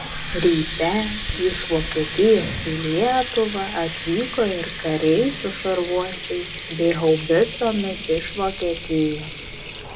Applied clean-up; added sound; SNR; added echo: none; Water tap, faucet; 4 dB; reverberation time 0.6 s.